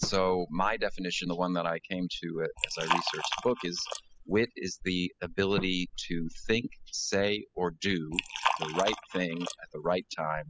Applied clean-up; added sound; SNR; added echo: classical method spectral subtraction.